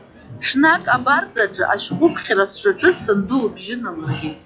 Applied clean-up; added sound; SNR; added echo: classical method log-MMSE.